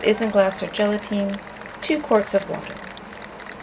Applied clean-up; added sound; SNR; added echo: none; Applause / Cheering + Wind; 14 dB; none.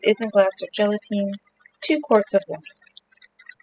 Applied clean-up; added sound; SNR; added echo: classical method spectral subtraction.